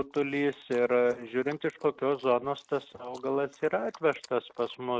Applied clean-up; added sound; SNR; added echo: neural mask model RNNoise.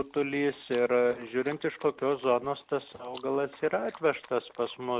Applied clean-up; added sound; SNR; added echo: none; Chewing, mastication; 20 dB; none.